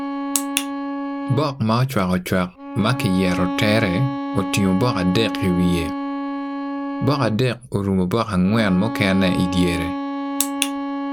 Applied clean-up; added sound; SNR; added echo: none; Bowed string instrument; 5 dB; none.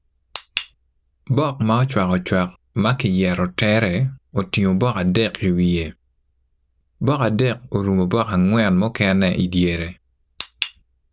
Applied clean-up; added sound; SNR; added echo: none; none; none; none.